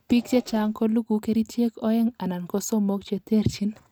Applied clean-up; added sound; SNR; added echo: neural mask model RNNoise.